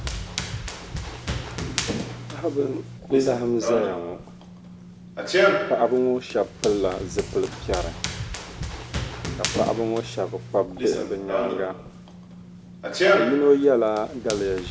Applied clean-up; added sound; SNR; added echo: none; Run; 3 dB; none.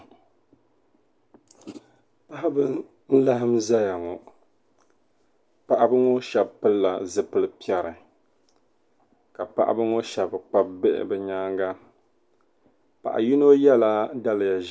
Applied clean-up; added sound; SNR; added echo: none; none; none; none.